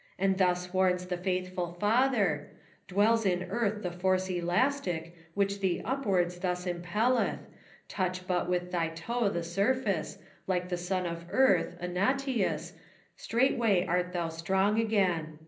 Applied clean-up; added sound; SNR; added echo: none; none; none; reverberation time 0.5 s.